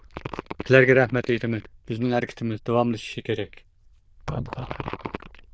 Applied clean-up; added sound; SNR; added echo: neural diffusion model UNIVERSE++.